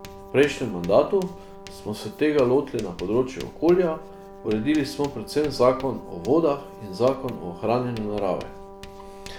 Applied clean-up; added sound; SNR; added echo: none; Writing + Brass instrument; 16 dB; none.